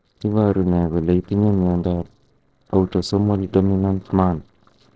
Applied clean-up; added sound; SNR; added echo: neural separator model SepFormer DNS4.